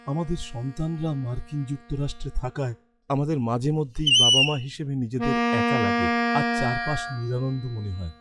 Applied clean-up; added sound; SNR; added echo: classical method log-MMSE.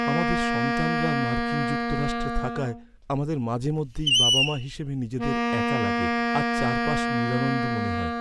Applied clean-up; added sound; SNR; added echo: none; Wind instrument, woodwind instrument + Screech; -3 dB; none.